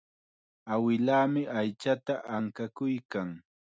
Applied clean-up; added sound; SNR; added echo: none; none; none; none.